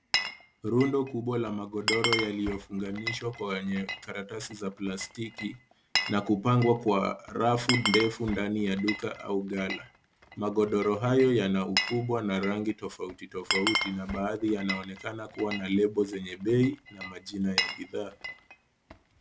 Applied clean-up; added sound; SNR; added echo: none; Glass; 7 dB; none.